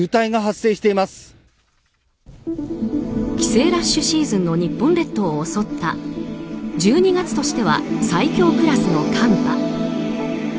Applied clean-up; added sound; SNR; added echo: none; none; none; none.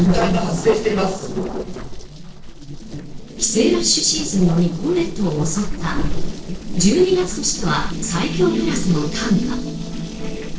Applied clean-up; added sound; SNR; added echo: neural separator model SepFormer DNS4.